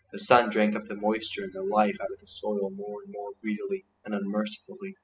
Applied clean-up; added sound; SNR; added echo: classical method spectral subtraction.